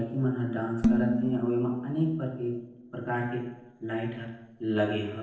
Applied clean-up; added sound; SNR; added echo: neural separator model SepFormer DNS4.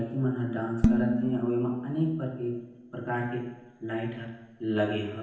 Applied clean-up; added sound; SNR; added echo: none; Dishes, pots, and pans; 1 dB; reverberation time 0.9 s.